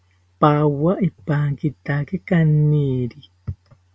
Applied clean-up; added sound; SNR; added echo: none; none; none; none.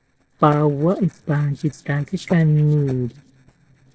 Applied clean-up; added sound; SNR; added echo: neural separator model SepFormer DNS4.